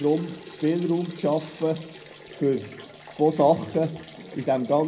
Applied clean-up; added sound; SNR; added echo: none; Liquid; 20 dB; reverberation time 0.4 s.